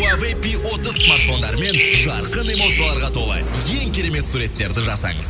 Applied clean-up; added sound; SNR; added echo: none; Bird vocalization, bird call, bird song; 3 dB; none.